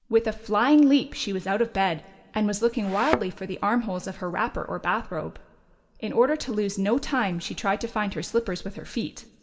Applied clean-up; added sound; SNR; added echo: none; Thump, thud; 5 dB; reverberation time 1.2 s.